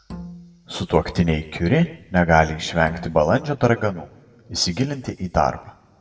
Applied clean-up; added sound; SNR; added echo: none; Bowed string instrument; 18 dB; reverberation time 0.9 s.